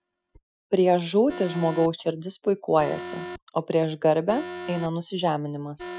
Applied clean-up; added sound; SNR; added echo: classical method Wiener filter.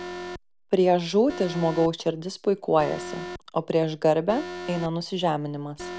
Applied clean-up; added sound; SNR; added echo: none; Alarm; 14 dB; none.